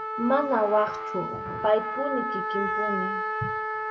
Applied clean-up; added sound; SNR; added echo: none; Trumpet; 2 dB; reverberation time 0.5 s.